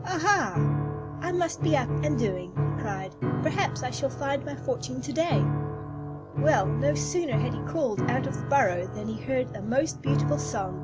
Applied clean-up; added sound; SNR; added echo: none; Piano; 1 dB; none.